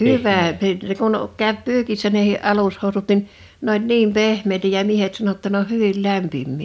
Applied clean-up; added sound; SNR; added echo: none; none; none; none.